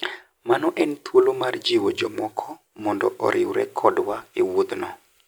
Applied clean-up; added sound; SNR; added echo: none; none; none; none.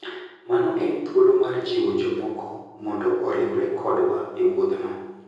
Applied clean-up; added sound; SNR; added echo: none; none; none; reverberation time 1.3 s.